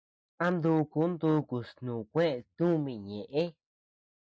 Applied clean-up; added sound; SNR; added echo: neural mask model Resemble Enhance denoiser.